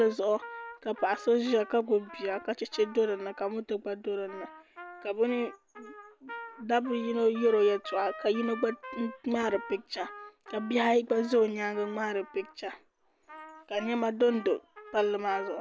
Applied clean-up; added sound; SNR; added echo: none; Trumpet; 16 dB; none.